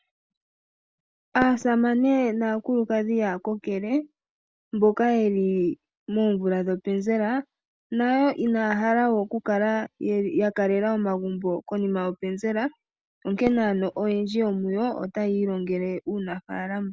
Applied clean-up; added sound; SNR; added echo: none; Fireworks; 19 dB; none.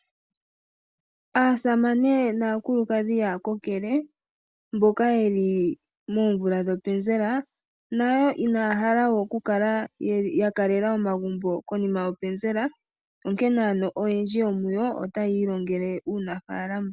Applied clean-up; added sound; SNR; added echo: none; none; none; none.